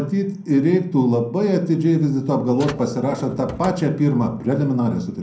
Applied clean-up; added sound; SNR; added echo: none; Car; 19 dB; reverberation time 0.5 s.